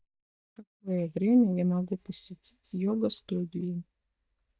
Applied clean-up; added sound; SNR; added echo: neural mask model DeepFilterNet 3.